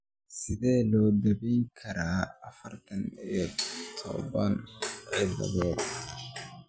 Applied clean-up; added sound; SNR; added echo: none; none; none; none.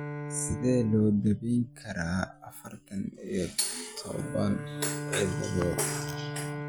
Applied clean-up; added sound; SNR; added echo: none; Bowed string instrument; 8 dB; none.